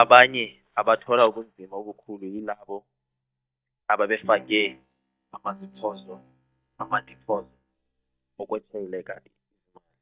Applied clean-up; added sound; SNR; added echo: neural mask model DeepFilterNet 3.